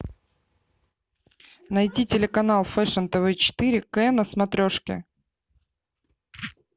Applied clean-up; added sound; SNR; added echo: none; none; none; none.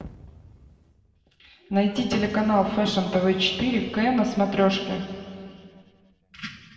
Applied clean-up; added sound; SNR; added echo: none; none; none; reverberation time 2.0 s.